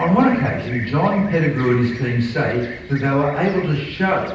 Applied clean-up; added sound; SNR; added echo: none; Fixed-wing aircraft, airplane; 15 dB; reverberation time 0.9 s.